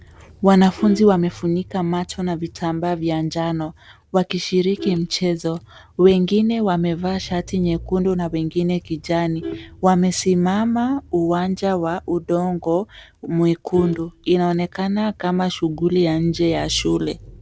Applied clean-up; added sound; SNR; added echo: none; Engine / Car + Vehicle horn, car horn, honking; 18 dB; none.